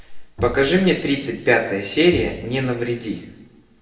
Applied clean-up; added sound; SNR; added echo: none; Bowed string instrument; 16 dB; reverberation time 0.8 s.